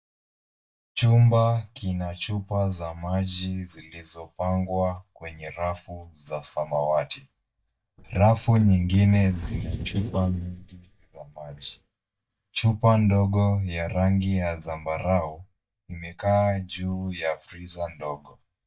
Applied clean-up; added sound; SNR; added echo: neural mask model DeepFilterNet 3.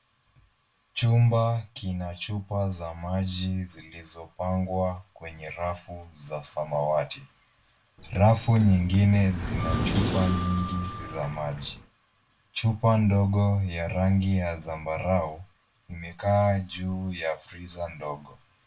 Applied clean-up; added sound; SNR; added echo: none; Sliding door; -3 dB; reverberation time 0.2 s.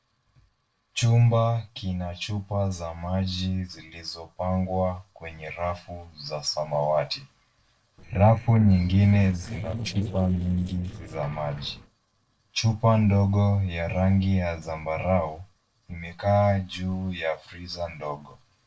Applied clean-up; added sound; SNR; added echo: neural separator model SepFormer DNS4.